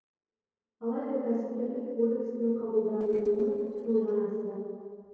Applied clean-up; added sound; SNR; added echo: neural separator model SepFormer DNS4.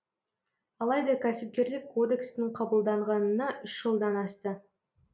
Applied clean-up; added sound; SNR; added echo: none; none; none; none.